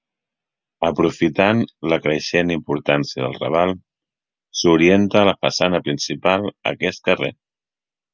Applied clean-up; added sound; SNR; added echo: none; none; none; none.